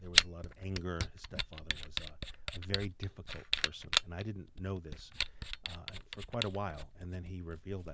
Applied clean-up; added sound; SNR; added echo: none; Camera; -4 dB; none.